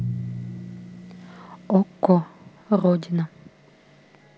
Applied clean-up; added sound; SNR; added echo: none; Drum; 12 dB; none.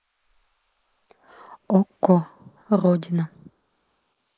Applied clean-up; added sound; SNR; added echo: neural mask model Resemble Enhance denoiser.